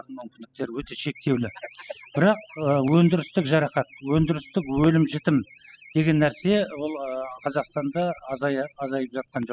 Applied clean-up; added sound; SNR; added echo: classical method spectral subtraction.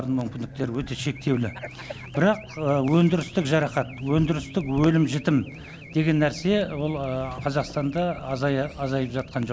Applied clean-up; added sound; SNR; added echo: none; Race car, auto racing / Alarm; 16 dB; none.